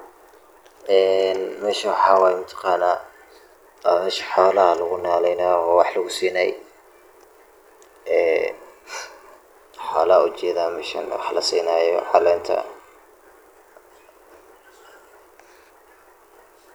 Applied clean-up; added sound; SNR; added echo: none; none; none; none.